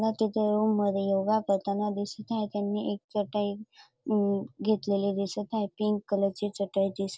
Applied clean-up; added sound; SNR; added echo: none; none; none; none.